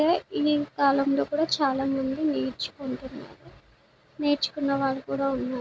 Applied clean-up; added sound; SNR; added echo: none; none; none; none.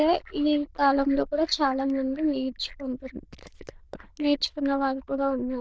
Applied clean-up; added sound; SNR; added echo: neural diffusion model UNIVERSE++.